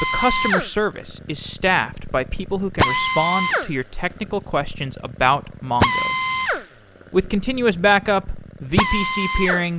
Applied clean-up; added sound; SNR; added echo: none; Drill; 3 dB; none.